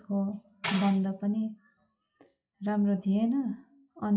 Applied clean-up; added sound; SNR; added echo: classical method WPE with log-MMSE.